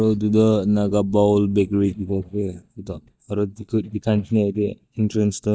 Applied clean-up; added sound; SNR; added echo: neural mask model DeepFilterNet 3.